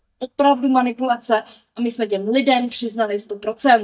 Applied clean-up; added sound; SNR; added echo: neural mask model DeepFilterNet 3.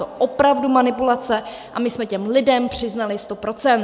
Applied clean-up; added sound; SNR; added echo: none; none; none; none.